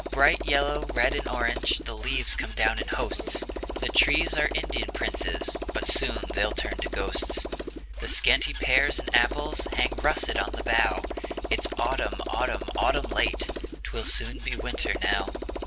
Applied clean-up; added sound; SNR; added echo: none; Motorcycle; 7 dB; none.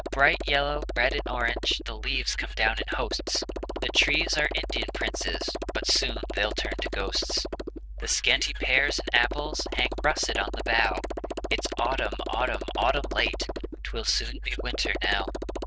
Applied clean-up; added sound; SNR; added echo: neural diffusion model UNIVERSE++.